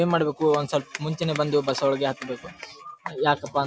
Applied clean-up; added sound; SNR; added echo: none; none; none; none.